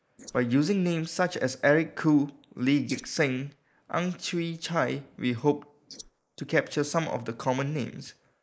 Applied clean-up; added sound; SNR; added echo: neural mask model Resemble Enhance denoiser.